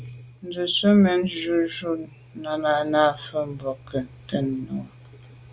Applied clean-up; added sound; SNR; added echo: none; none; none; none.